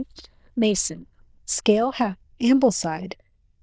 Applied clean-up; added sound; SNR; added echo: neural diffusion model UNIVERSE++.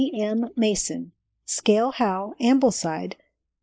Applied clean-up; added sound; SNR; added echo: neural mask model Resemble Enhance denoiser.